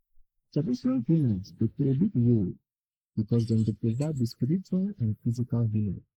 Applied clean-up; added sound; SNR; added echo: neural mask model Resemble Enhance denoiser.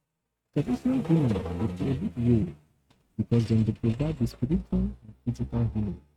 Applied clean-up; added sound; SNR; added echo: neural mask model RNNoise.